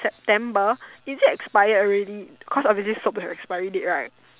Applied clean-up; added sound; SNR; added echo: none; none; none; none.